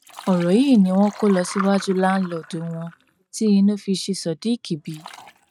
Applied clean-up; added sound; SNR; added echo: neural mask model RNNoise.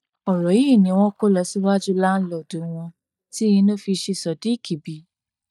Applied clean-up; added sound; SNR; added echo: neural mask model DeepFilterNet 3.